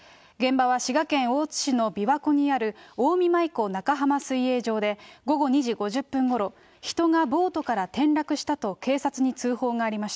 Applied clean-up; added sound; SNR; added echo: none; none; none; none.